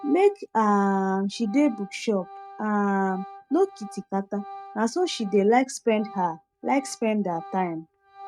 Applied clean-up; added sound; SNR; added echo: neural mask model RNNoise.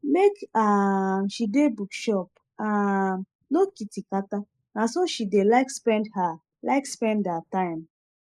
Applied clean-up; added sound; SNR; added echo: neural mask model Resemble Enhance denoiser.